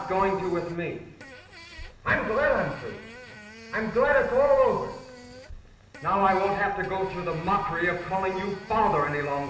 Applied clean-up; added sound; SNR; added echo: none; Fart; 19 dB; reverberation time 0.9 s.